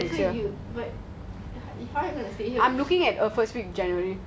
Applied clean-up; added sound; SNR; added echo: none; Microwave oven + Bowed string instrument; 17 dB; none.